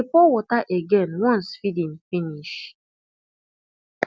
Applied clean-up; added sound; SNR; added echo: none; none; none; none.